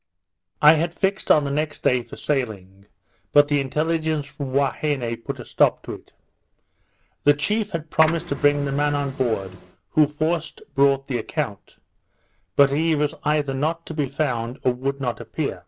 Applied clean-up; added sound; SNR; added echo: none; Printer; 11 dB; none.